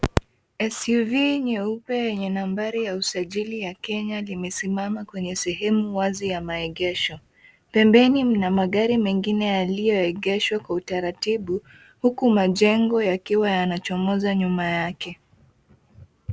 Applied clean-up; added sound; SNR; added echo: none; none; none; none.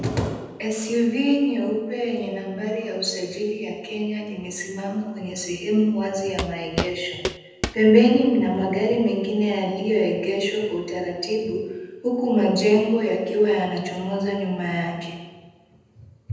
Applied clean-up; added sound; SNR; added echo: none; Walk, footsteps; 7 dB; reverberation time 1.0 s.